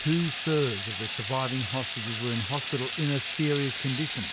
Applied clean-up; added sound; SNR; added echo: none; Water tap, faucet / Liquid; -1 dB; none.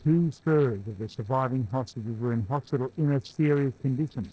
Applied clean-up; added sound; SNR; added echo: neural separator model SepFormer DNS4.